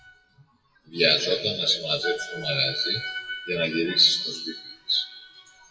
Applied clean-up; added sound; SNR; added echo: classical method WPE with log-MMSE.